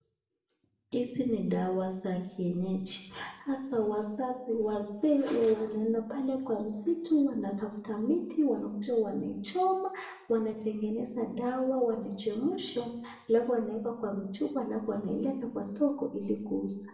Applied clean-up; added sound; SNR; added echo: none; none; none; reverberation time 0.7 s.